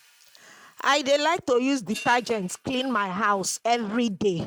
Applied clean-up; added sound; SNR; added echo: neural mask model RNNoise.